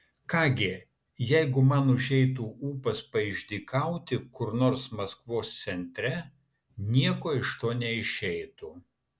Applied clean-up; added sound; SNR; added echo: none; none; none; none.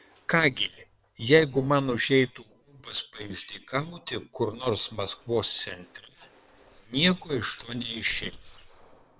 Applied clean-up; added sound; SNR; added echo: neural separator model SepFormer WHAM!.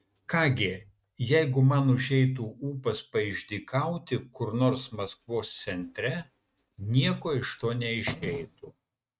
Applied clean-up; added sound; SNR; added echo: neural mask model RNNoise.